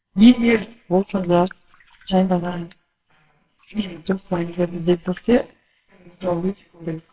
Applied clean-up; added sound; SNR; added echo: neural separator model SepFormer WHAMR!.